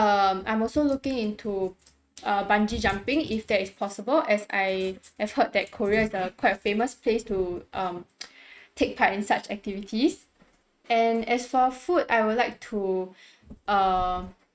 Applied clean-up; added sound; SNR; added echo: neural mask model RNNoise.